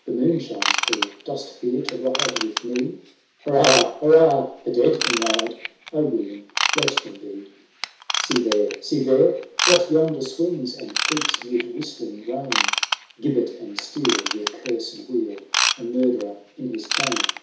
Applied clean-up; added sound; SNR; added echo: none; Ratchet, pawl / Tools; 4 dB; reverberation time 0.6 s.